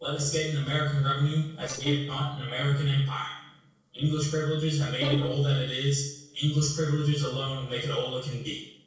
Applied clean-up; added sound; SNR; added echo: neural separator model SepFormer DNS4.